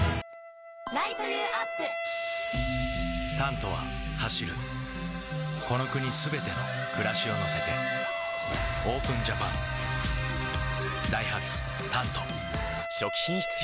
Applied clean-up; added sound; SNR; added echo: none; Wind instrument, woodwind instrument; 6 dB; none.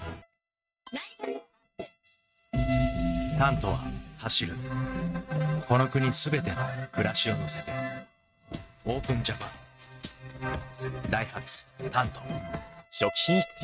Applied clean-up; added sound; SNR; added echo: neural mask model RNNoise.